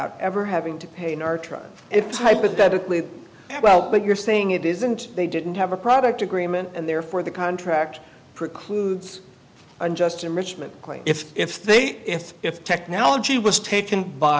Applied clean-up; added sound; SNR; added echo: none; none; none; none.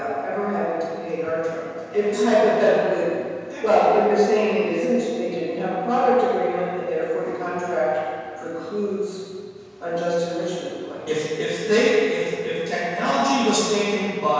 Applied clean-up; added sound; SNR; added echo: none; none; none; reverberation time 1.9 s.